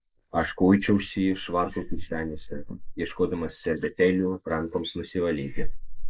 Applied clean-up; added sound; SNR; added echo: neural mask model Resemble Enhance denoiser.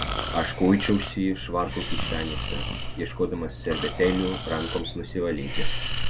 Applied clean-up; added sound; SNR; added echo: none; Breathing; 2 dB; none.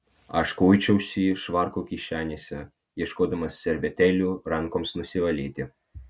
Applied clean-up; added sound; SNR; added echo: none; none; none; none.